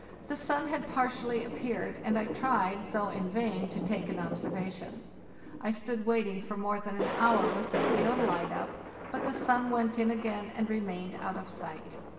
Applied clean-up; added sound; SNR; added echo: none; Thunder; 5 dB; reverberation time 2.2 s.